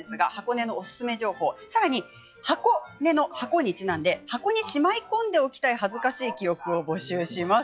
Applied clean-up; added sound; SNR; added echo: classical method log-MMSE.